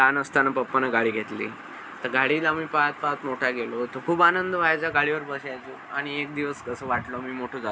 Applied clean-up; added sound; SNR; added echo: none; none; none; none.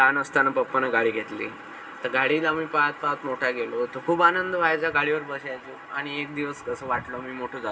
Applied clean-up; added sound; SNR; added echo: none; none; none; reverberation time 0.8 s.